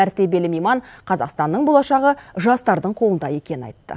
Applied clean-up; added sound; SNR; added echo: none; none; none; none.